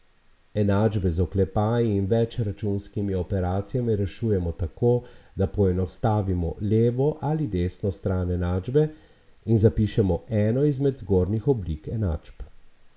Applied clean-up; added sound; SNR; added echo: none; none; none; none.